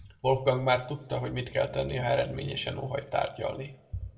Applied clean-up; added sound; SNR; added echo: none; none; none; reverberation time 0.6 s.